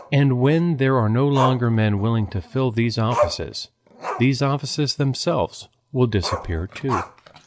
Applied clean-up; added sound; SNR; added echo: none; Growling; 10 dB; none.